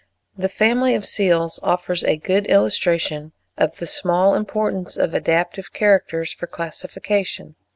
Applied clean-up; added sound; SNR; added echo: none; none; none; none.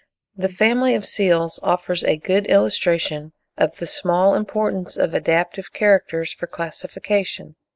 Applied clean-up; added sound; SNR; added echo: neural mask model Resemble Enhance denoiser.